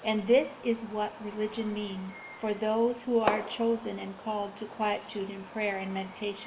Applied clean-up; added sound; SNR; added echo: none; Fireworks; 11 dB; reverberation time 0.7 s.